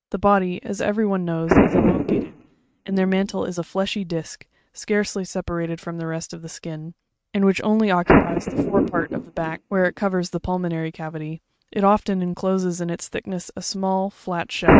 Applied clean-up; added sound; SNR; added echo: neural mask model RNNoise.